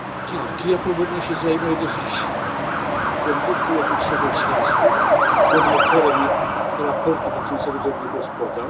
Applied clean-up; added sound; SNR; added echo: none; Truck; -5 dB; reverberation time 0.2 s.